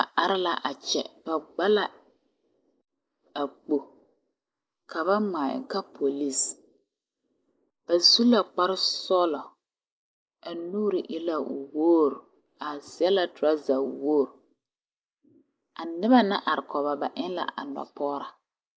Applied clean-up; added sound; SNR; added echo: neural mask model Resemble Enhance denoiser.